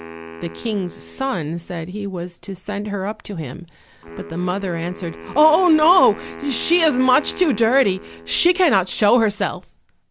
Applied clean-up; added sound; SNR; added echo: none; Wind instrument, woodwind instrument; 17 dB; none.